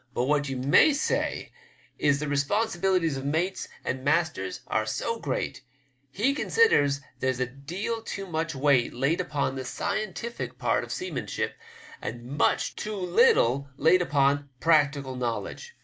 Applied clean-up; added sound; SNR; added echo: none; none; none; none.